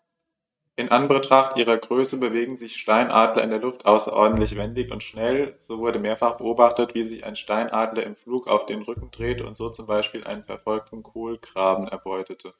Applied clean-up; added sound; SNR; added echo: neural mask model RNNoise.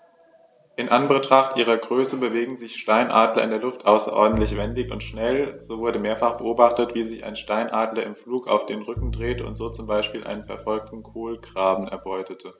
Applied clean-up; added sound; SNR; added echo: none; Bowed string instrument; 12 dB; none.